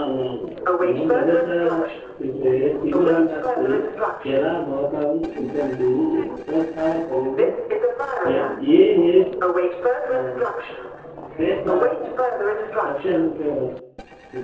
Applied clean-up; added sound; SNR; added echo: neural separator model SepFormer DNS4.